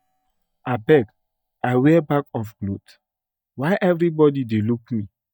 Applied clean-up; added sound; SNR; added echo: neural mask model DeepFilterNet 3.